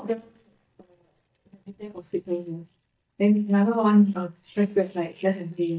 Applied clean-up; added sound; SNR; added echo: neural mask model DeepFilterNet 3.